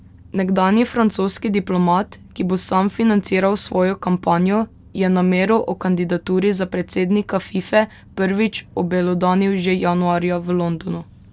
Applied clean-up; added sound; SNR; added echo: none; none; none; none.